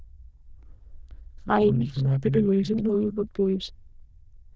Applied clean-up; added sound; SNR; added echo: neural diffusion model UNIVERSE++.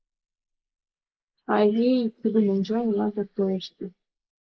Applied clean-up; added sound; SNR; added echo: neural mask model Resemble Enhance denoiser.